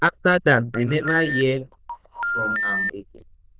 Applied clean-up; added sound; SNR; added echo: neural diffusion model UNIVERSE++.